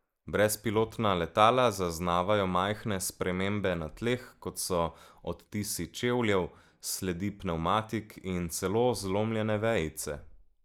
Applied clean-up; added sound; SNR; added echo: neural mask model Resemble Enhance denoiser.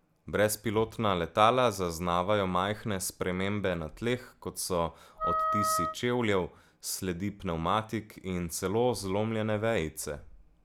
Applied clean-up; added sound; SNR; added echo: none; Wind instrument, woodwind instrument; 2 dB; none.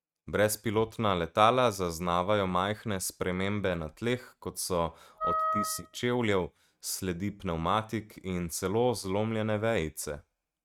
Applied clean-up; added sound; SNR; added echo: neural mask model RNNoise.